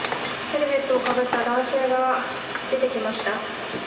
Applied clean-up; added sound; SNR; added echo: none; Tools; 11 dB; reverberation time 2.6 s.